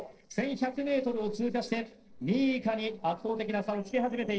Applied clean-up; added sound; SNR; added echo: neural separator model SepFormer DNS4.